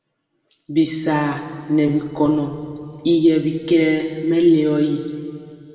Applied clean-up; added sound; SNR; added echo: none; none; none; reverberation time 2.2 s.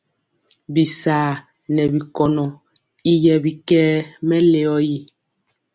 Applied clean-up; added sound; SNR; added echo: none; none; none; none.